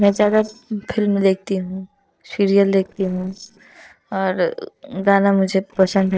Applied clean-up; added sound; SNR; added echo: neural separator model SepFormer DNS4.